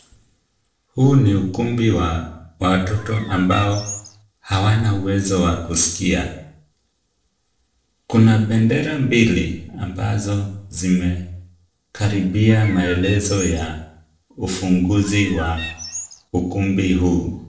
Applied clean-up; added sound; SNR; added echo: neural separator model SepFormer DNS4.